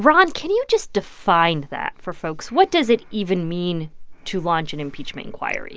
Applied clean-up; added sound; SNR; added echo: none; none; none; none.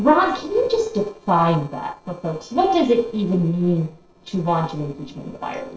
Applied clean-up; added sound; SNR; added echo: neural separator model SepFormer DNS4.